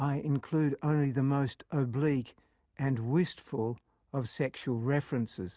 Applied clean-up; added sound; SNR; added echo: none; none; none; none.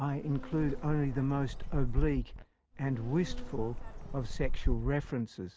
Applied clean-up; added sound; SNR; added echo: none; Insect; 1 dB; none.